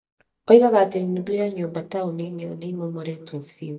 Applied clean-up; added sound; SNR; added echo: neural mask model DeepFilterNet 3.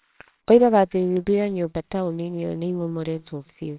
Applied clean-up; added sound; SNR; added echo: neural separator model SepFormer WHAMR!.